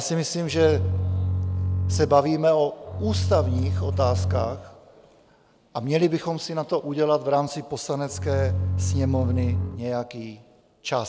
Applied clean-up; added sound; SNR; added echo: none; Bowed string instrument; 0 dB; none.